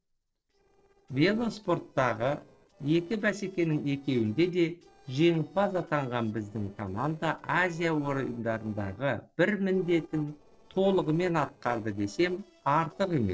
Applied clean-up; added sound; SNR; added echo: neural separator model SepFormer DNS4.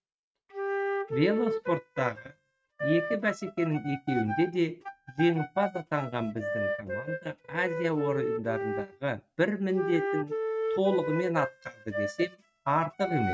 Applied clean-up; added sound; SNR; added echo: neural mask model RNNoise.